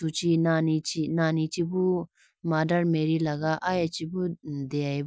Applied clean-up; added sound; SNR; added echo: none; none; none; none.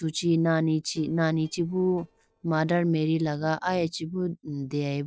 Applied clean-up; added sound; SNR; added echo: neural separator model SepFormer DNS4.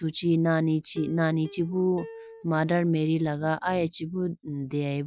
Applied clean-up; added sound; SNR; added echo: none; Plucked string instrument; 20 dB; none.